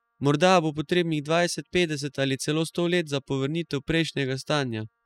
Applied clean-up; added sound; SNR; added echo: classical method spectral subtraction.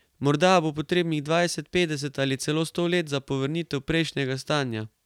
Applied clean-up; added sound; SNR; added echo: none; none; none; none.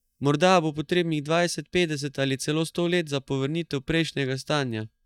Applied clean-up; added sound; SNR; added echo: neural mask model DeepFilterNet 3.